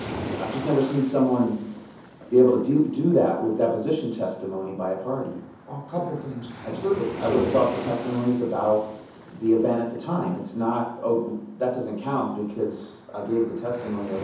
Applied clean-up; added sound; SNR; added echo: none; Waves, surf; 14 dB; reverberation time 0.7 s.